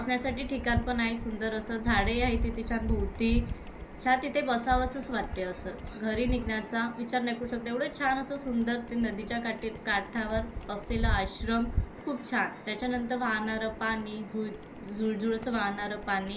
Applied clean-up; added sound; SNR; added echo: none; Computer keyboard + Microwave oven; 18 dB; none.